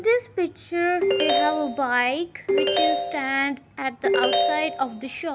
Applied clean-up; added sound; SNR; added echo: none; Ringtone; -2 dB; none.